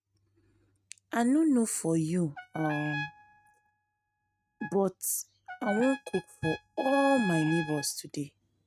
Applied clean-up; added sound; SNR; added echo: neural mask model RNNoise.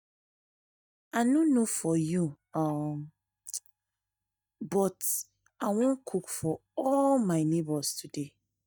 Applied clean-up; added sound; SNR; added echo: neural mask model DeepFilterNet 3.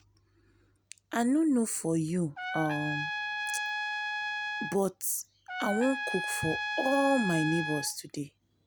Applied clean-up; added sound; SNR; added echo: none; Trumpet; 4 dB; none.